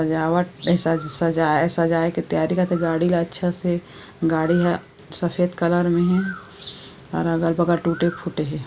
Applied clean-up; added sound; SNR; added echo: none; none; none; none.